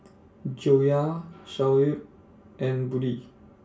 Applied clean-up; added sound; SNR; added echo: none; none; none; reverberation time 0.2 s.